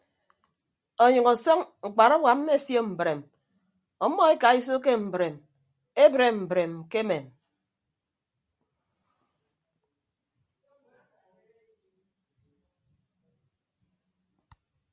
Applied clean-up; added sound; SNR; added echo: none; none; none; none.